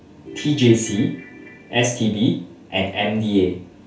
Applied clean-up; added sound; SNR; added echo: none; Ringtone / Keyboard (musical); 17 dB; reverberation time 0.2 s.